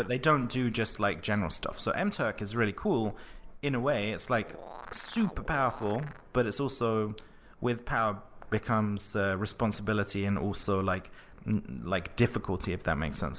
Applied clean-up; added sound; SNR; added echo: none; Animal; 15 dB; none.